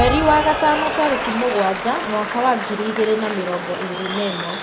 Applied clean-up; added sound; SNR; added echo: none; Applause / Cheering; 4 dB; none.